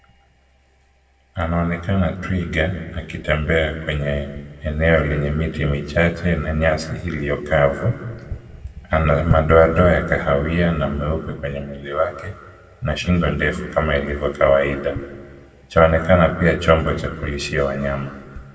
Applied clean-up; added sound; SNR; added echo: none; none; none; reverberation time 1.5 s.